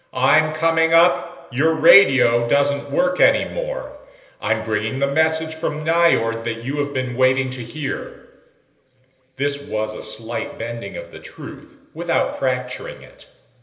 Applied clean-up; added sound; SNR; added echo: none; none; none; reverberation time 1.4 s.